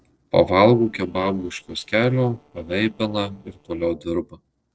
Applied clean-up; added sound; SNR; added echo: neural separator model SepFormer DNS4.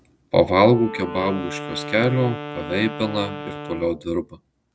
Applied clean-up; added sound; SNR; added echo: none; Wind instrument, woodwind instrument; 12 dB; none.